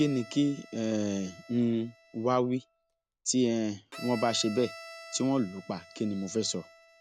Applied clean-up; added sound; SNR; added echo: none; Bowed string instrument; 18 dB; none.